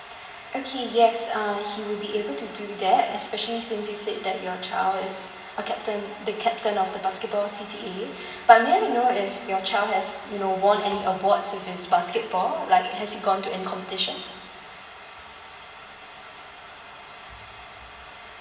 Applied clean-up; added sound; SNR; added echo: none; none; none; reverberation time 2.0 s.